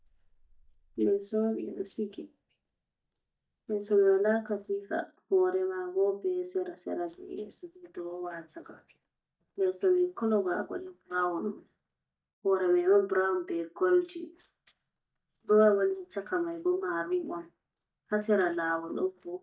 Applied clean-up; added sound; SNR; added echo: neural mask model DeepFilterNet 3.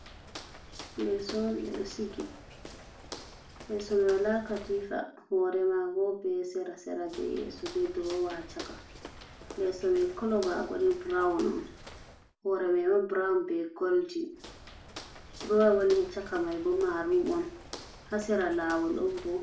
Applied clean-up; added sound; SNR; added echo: none; Walk, footsteps; 17 dB; reverberation time 0.4 s.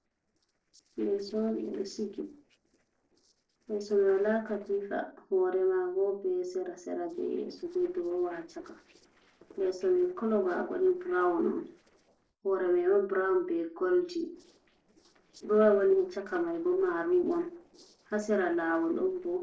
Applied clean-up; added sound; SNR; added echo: neural separator model SepFormer DNS4.